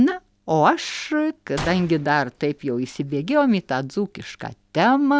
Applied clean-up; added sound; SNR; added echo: none; Gunshot, gunfire; 18 dB; none.